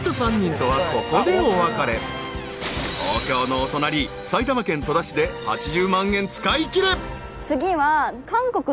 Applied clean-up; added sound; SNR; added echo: none; none; none; none.